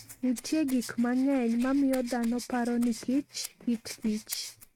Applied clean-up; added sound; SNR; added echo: neural mask model RNNoise.